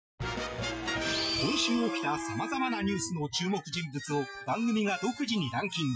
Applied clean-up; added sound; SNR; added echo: classical method Wiener filter.